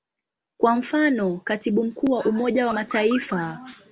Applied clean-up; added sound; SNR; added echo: none; Car; 13 dB; none.